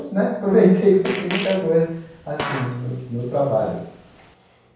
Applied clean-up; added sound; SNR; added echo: none; Fart; 12 dB; reverberation time 0.7 s.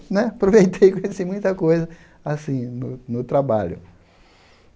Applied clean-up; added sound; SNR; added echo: none; none; none; none.